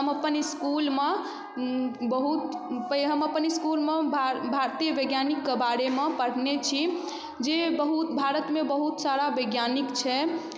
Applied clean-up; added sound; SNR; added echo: none; none; none; none.